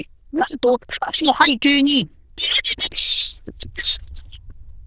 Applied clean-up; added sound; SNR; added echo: neural diffusion model UNIVERSE++.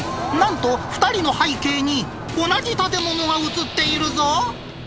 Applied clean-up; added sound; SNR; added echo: none; Crowd; 11 dB; none.